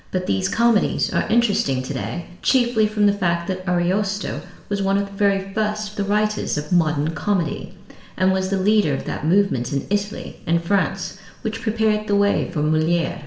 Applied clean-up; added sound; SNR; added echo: none; none; none; reverberation time 1.2 s.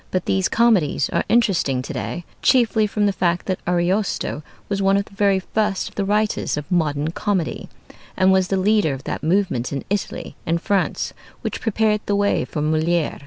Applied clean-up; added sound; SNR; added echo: none; none; none; none.